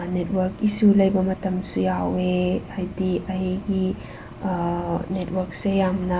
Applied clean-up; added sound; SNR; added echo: none; Engine / Aircraft; 18 dB; none.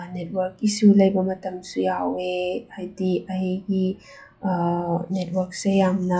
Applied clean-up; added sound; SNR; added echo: classical method log-MMSE.